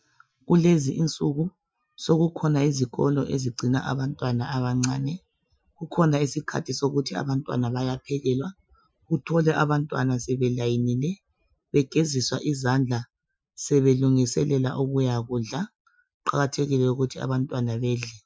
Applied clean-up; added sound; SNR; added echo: classical method Wiener filter.